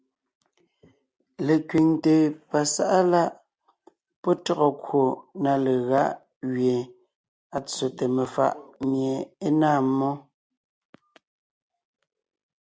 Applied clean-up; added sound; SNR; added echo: none; none; none; none.